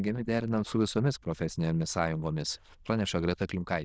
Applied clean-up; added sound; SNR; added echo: neural diffusion model UNIVERSE++.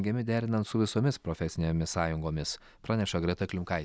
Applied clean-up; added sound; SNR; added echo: none; none; none; none.